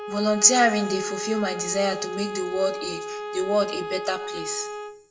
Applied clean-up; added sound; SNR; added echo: none; Bowed string instrument; 8 dB; reverberation time 0.5 s.